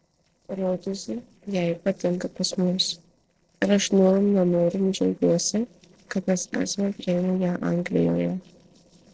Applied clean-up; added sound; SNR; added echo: neural separator model SepFormer DNS4.